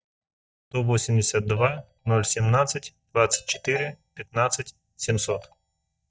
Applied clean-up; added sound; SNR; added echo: neural mask model DeepFilterNet 3.